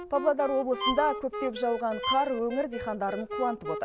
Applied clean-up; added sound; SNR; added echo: none; Wind instrument, woodwind instrument + Bowed string instrument; 6 dB; none.